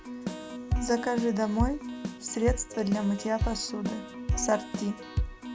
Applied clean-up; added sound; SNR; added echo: none; Keyboard (musical); 2 dB; none.